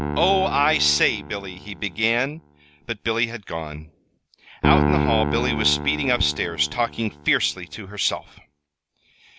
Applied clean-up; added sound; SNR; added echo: none; Piano; 4 dB; none.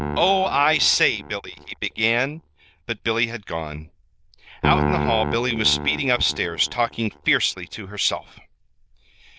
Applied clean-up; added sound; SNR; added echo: neural diffusion model UNIVERSE++.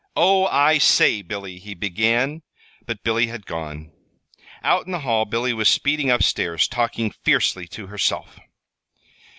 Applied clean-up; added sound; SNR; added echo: none; none; none; none.